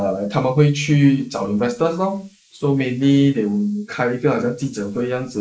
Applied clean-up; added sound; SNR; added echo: neural mask model Resemble Enhance denoiser.